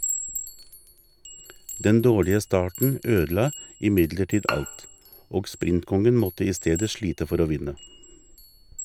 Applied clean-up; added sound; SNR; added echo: none; Bowed string instrument + Chime; 13 dB; none.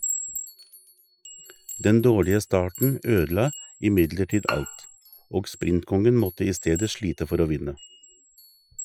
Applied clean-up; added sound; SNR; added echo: classical method Wiener filter.